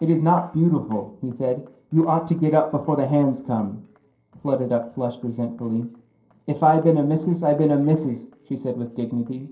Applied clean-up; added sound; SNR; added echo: neural separator model SepFormer DNS4.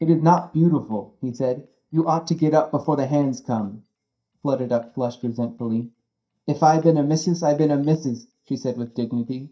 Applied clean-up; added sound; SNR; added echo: neural mask model DeepFilterNet 3.